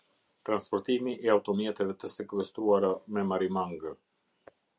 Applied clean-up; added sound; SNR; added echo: none; none; none; none.